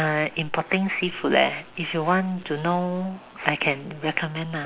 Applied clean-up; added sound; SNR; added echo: none; none; none; none.